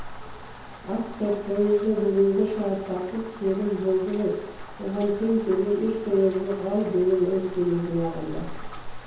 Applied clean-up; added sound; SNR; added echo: none; Rain; 13 dB; reverberation time 1.0 s.